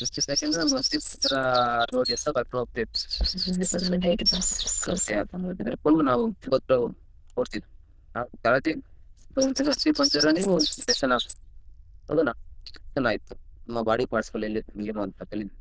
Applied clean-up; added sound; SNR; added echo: neural diffusion model UNIVERSE++.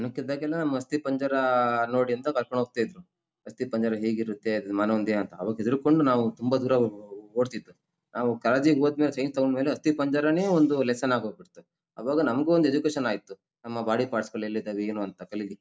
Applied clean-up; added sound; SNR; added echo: none; none; none; none.